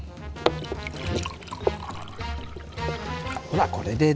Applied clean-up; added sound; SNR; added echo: none; Liquid; 13 dB; none.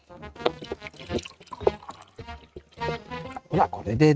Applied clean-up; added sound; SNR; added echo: neural mask model RNNoise.